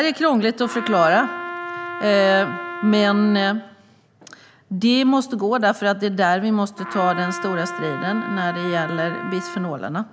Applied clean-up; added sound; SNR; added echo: none; Trumpet; 10 dB; none.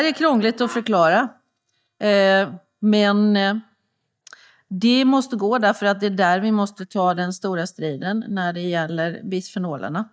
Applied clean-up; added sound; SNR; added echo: neural mask model DeepFilterNet 3.